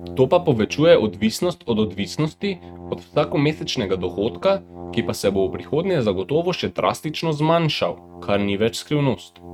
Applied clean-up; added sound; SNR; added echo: neural mask model RNNoise.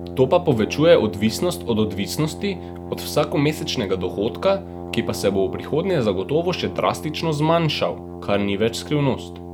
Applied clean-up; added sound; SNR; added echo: none; Brass instrument; 12 dB; none.